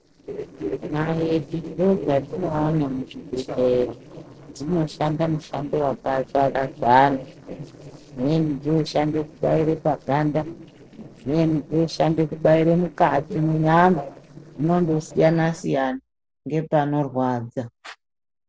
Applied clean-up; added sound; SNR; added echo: neural separator model SepFormer DNS4.